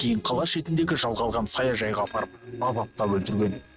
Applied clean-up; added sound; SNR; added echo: neural mask model RNNoise.